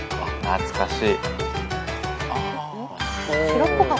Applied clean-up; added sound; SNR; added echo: none; none; none; none.